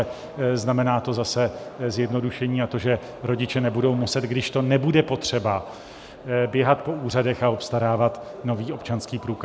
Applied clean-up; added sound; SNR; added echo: none; none; none; none.